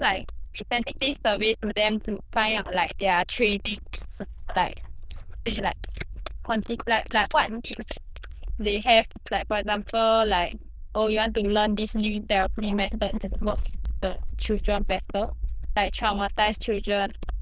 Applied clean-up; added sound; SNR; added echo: neural diffusion model UNIVERSE++.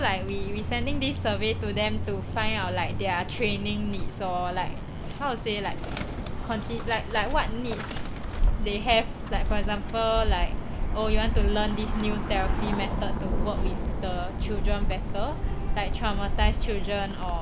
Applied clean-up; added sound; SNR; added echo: none; Bird; -3 dB; none.